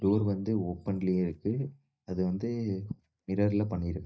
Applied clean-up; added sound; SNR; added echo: neural mask model DeepFilterNet 3.